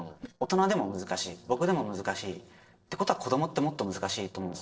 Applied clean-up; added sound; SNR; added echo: neural separator model SepFormer DNS4.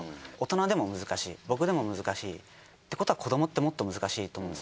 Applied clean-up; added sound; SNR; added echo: none; none; none; none.